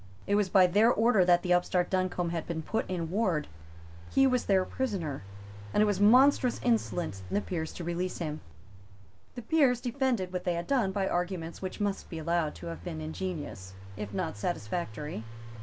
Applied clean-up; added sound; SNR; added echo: none; Engine; 16 dB; none.